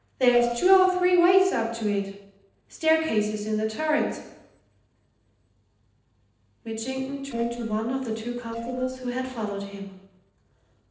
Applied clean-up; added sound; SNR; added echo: neural separator model SepFormer DNS4.